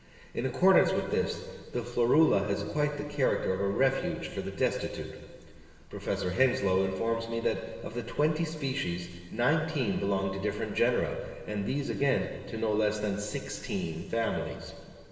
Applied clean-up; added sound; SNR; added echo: none; none; none; reverberation time 2.1 s.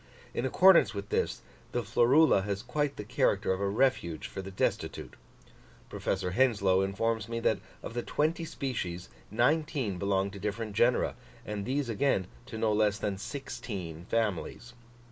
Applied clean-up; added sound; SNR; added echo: none; none; none; none.